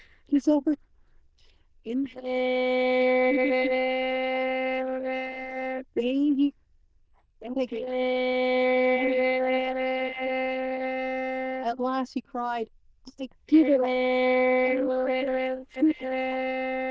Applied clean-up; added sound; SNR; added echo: neural diffusion model UNIVERSE++.